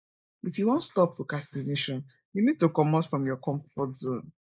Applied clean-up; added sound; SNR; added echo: neural mask model Resemble Enhance denoiser.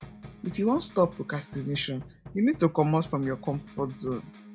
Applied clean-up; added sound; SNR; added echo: none; Electric guitar + Knock; 17 dB; none.